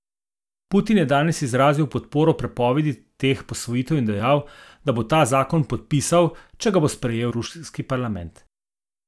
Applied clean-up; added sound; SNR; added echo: none; none; none; none.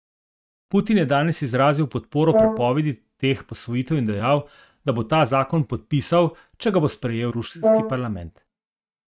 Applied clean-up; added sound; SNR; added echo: neural mask model RNNoise.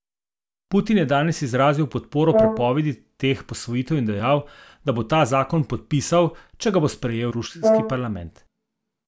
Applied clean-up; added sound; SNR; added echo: none; Brass instrument; 2 dB; none.